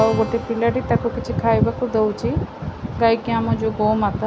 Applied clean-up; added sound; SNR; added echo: none; Keyboard (musical); 17 dB; none.